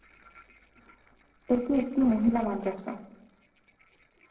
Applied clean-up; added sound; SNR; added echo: neural separator model SepFormer DNS4.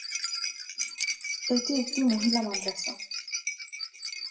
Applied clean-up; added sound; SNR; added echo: classical method WPE with log-MMSE.